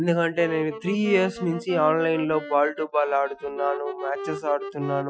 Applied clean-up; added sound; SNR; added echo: classical method Wiener filter.